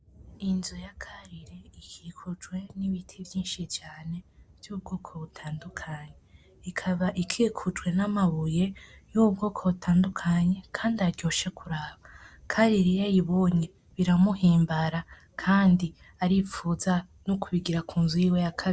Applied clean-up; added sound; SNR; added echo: none; none; none; none.